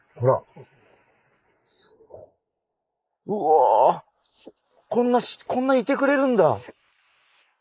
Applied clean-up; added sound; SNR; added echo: neural mask model Resemble Enhance denoiser.